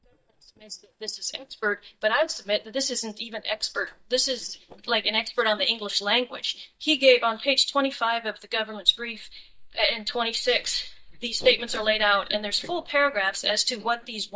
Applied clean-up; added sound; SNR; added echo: neural mask model DeepFilterNet 3.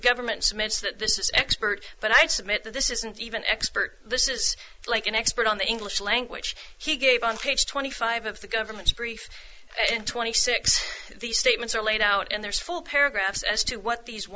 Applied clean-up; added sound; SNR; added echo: none; none; none; none.